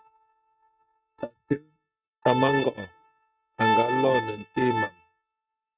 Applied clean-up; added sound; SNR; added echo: neural mask model RNNoise.